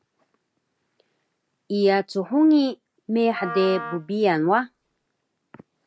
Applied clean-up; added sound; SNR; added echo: none; Wind instrument, woodwind instrument; 12 dB; none.